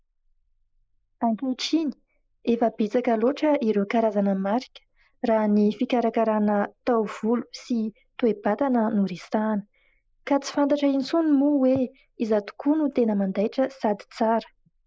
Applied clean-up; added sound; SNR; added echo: neural mask model Resemble Enhance denoiser.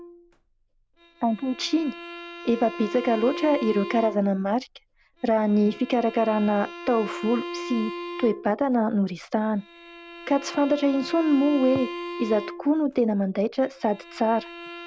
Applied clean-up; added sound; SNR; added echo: none; Bowed string instrument; 13 dB; none.